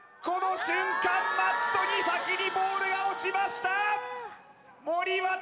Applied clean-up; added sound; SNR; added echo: none; none; none; none.